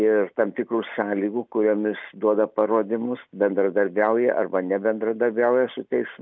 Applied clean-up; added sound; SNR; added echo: none; none; none; none.